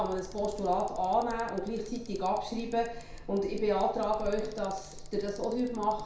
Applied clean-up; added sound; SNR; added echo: none; Bicycle; 12 dB; reverberation time 0.6 s.